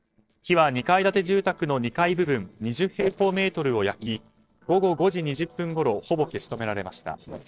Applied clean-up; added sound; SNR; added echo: neural separator model SepFormer DNS4.